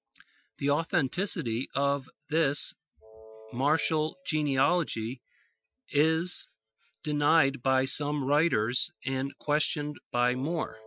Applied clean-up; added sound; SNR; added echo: classical method Wiener filter.